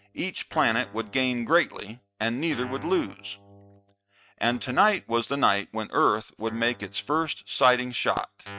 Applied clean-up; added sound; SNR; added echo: neural mask model RNNoise.